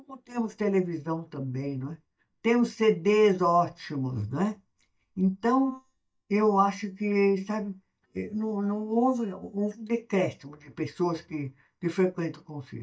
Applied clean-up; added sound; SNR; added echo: neural mask model DeepFilterNet 3.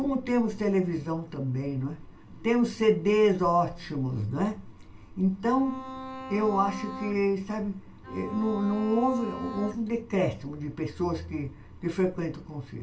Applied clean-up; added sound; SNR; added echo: none; Bowed string instrument; 11 dB; reverberation time 0.2 s.